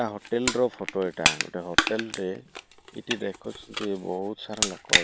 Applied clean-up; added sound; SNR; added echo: none; Crushing; -1 dB; none.